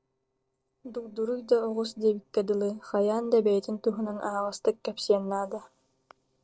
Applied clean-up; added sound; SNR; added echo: neural separator model SepFormer DNS4.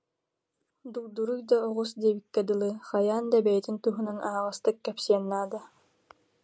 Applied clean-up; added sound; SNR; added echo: none; none; none; none.